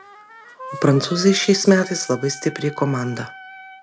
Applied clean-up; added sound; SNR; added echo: none; Wind instrument, woodwind instrument; 17 dB; none.